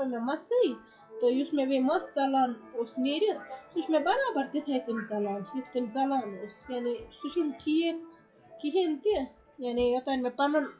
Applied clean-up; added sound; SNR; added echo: classical method WPE with log-MMSE.